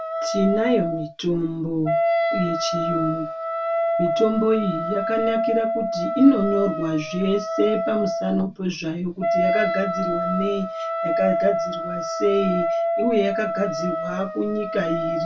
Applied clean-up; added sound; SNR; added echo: none; Wind instrument, woodwind instrument; 1 dB; reverberation time 0.2 s.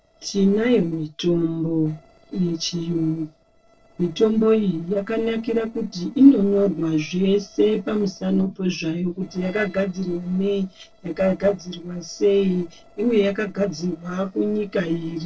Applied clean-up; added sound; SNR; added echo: neural separator model SepFormer DNS4.